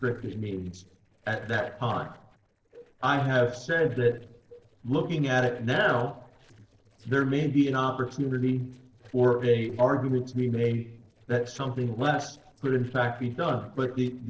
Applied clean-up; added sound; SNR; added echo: neural separator model SepFormer DNS4.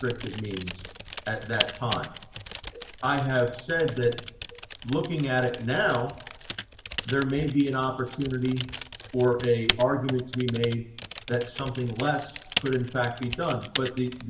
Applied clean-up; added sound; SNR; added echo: none; Typing; 8 dB; reverberation time 0.7 s.